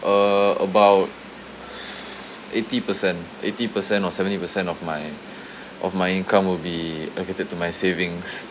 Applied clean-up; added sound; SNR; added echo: none; none; none; none.